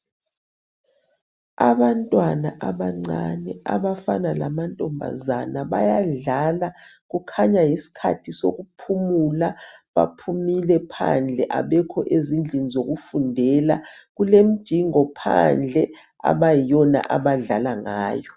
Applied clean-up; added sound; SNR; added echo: none; none; none; none.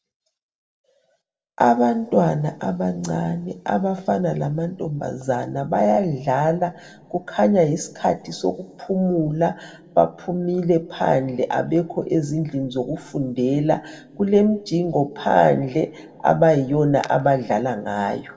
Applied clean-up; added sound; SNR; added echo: none; none; none; reverberation time 2.0 s.